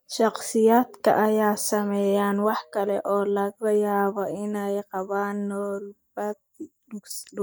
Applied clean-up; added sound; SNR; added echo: neural mask model DeepFilterNet 3.